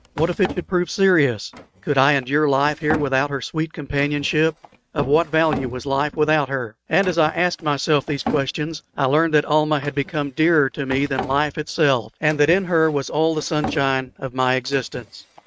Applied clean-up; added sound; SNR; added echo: neural mask model RNNoise.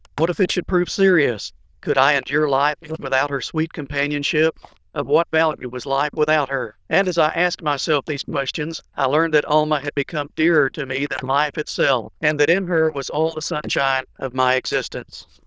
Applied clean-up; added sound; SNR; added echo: neural diffusion model UNIVERSE++.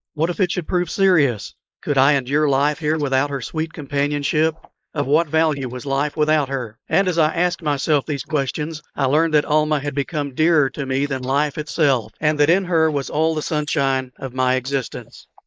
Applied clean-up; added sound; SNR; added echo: neural mask model Resemble Enhance denoiser.